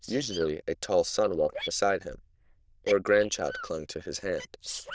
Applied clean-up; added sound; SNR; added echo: neural diffusion model UNIVERSE++.